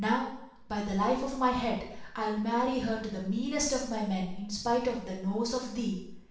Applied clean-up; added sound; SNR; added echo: none; none; none; reverberation time 0.7 s.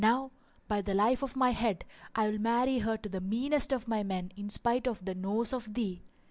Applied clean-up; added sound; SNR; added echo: none; none; none; none.